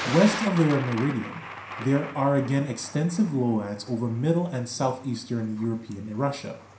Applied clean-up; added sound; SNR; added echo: none; Thunder; 13 dB; reverberation time 0.5 s.